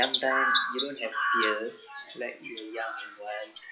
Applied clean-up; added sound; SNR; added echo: classical method WPE with log-MMSE.